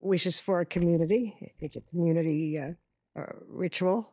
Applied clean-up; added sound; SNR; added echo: neural mask model DeepFilterNet 3.